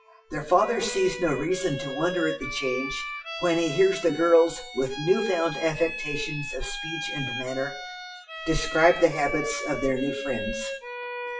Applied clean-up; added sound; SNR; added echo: classical method WPE with log-MMSE.